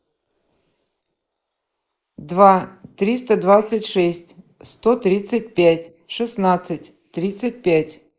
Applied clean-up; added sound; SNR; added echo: neural mask model Resemble Enhance denoiser.